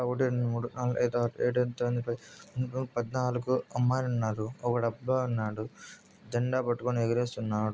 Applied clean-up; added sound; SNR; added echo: none; none; none; none.